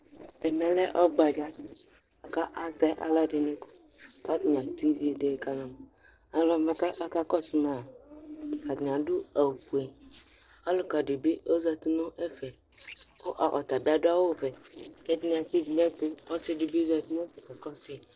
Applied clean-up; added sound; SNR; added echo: neural separator model SepFormer DNS4.